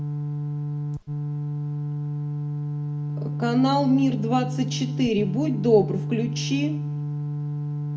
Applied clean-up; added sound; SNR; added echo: none; Organ; 2 dB; reverberation time 0.5 s.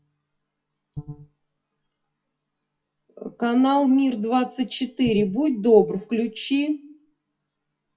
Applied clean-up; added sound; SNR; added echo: classical method WPE with log-MMSE.